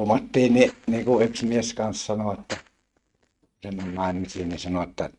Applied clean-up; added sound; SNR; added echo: neural mask model RNNoise.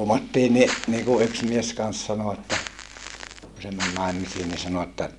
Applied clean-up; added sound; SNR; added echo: none; Crackle; 10 dB; none.